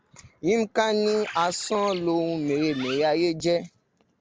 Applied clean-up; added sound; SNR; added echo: none; Bird; 16 dB; none.